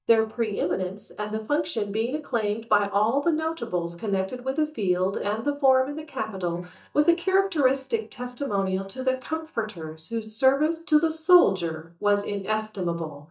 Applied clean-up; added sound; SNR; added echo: neural mask model DeepFilterNet 3.